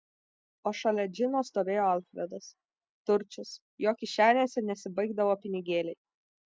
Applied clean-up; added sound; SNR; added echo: none; none; none; none.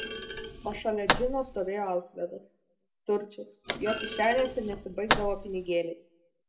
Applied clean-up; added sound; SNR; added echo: none; Thump, thud; 3 dB; reverberation time 0.4 s.